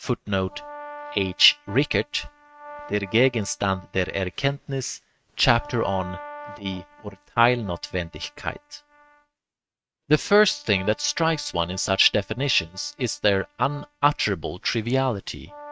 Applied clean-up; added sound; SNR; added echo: neural mask model RNNoise.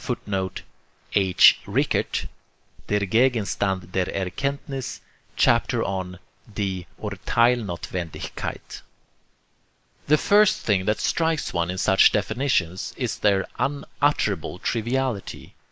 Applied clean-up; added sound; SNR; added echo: neural mask model Resemble Enhance denoiser.